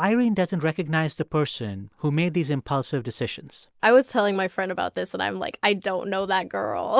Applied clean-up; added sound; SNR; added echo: none; none; none; none.